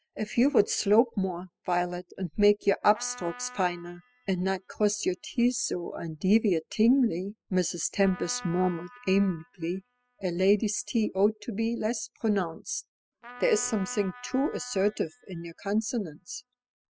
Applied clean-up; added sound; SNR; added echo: classical method spectral subtraction.